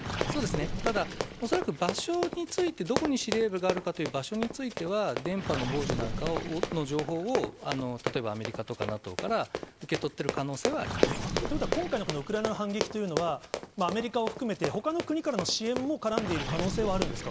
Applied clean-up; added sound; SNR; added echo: none; Gurgling + Run; 3 dB; none.